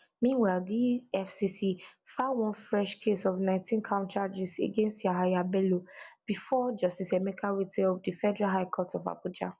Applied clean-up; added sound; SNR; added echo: none; none; none; none.